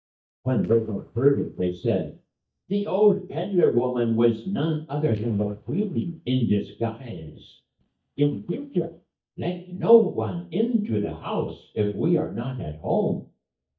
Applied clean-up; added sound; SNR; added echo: neural mask model DeepFilterNet 3.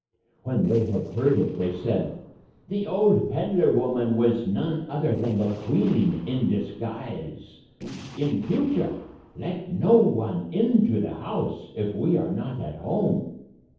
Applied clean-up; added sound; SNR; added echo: neural separator model SepFormer DNS4.